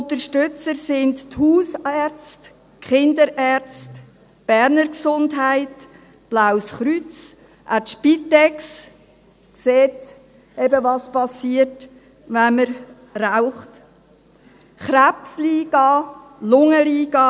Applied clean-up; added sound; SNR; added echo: none; none; none; none.